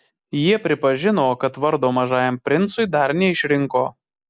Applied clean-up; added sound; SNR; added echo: none; none; none; none.